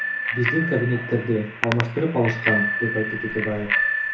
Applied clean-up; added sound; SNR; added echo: none; Bicycle bell; 1 dB; reverberation time 0.6 s.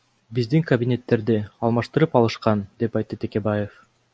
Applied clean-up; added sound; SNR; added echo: none; none; none; none.